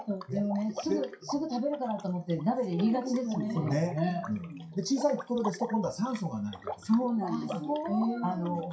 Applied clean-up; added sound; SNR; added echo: classical method WPE with log-MMSE.